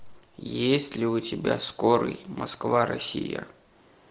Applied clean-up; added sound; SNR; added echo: none; none; none; none.